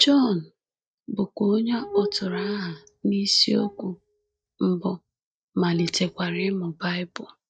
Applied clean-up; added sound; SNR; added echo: neural mask model DeepFilterNet 3.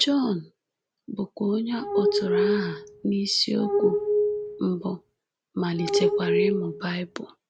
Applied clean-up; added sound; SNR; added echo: none; Glass; -2 dB; none.